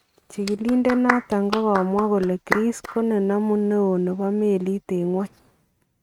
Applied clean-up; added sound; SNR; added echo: neural mask model RNNoise.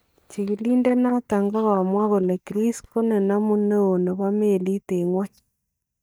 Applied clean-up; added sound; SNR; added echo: neural mask model DeepFilterNet 3.